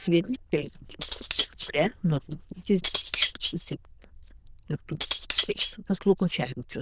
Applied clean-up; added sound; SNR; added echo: neural diffusion model UNIVERSE++.